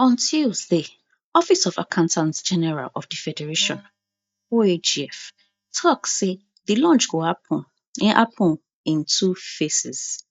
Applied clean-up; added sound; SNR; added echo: neural mask model DeepFilterNet 3.